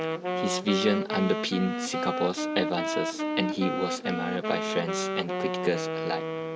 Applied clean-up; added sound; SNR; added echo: none; Wind instrument, woodwind instrument; 1 dB; none.